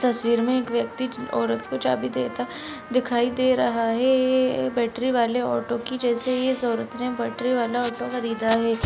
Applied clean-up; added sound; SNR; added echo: none; Trumpet; 18 dB; none.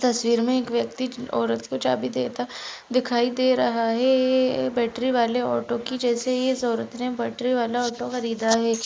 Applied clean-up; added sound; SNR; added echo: neural mask model Resemble Enhance denoiser.